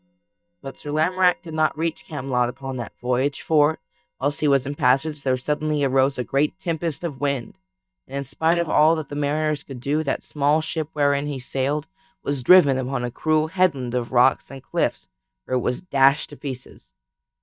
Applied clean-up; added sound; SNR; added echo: neural mask model DeepFilterNet 3.